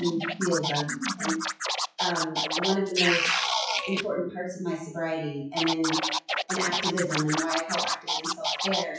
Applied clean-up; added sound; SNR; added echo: classical method WPE with log-MMSE.